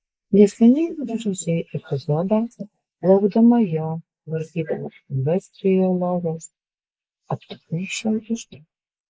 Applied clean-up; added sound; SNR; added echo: neural mask model Resemble Enhance denoiser.